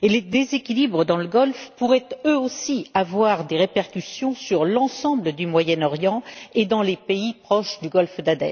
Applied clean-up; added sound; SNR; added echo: none; none; none; none.